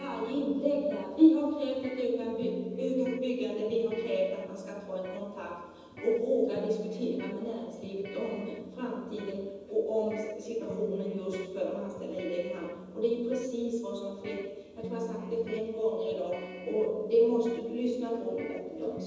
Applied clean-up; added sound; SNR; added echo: none; Electric guitar; 15 dB; reverberation time 1.1 s.